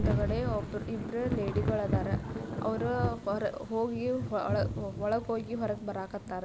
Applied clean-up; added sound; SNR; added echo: none; Thunder / Rain; 1 dB; none.